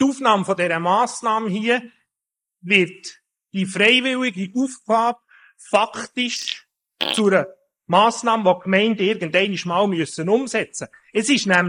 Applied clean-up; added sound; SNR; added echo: neural mask model Resemble Enhance denoiser.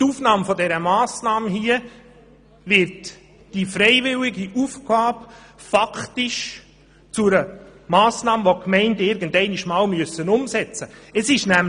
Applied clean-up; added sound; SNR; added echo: none; none; none; none.